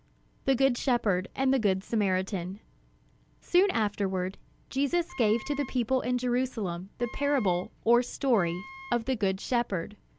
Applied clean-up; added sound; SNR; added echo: none; Wind instrument, woodwind instrument; 18 dB; none.